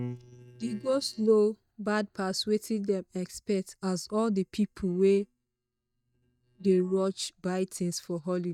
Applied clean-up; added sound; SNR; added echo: neural mask model DeepFilterNet 3.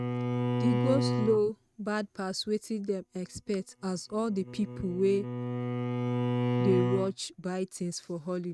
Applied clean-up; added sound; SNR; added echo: neural mask model RNNoise.